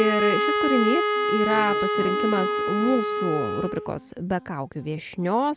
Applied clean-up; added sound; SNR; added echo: none; Wind instrument, woodwind instrument; 0 dB; none.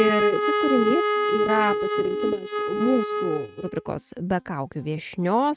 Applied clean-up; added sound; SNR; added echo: neural mask model RNNoise.